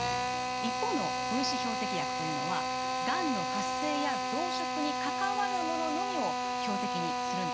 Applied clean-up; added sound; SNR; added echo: none; Drill; -4 dB; none.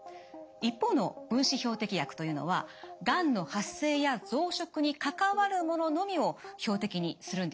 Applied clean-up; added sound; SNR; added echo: none; none; none; none.